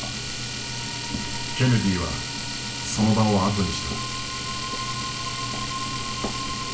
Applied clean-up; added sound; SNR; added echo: none; Domestic sounds, home sounds; 5 dB; reverberation time 0.3 s.